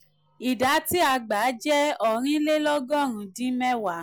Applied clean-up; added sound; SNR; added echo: none; none; none; none.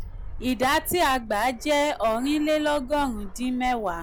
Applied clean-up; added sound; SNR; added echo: none; Fixed-wing aircraft, airplane; 13 dB; none.